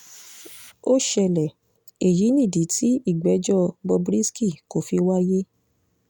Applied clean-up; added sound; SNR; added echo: none; none; none; none.